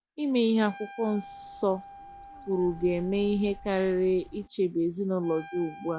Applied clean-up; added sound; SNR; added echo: none; Wind instrument, woodwind instrument + Bird; 18 dB; none.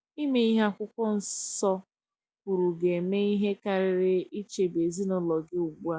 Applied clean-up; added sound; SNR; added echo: none; none; none; none.